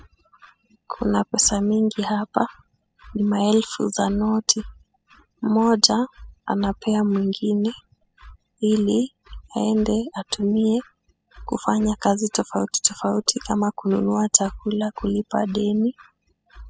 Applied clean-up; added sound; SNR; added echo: classical method spectral subtraction.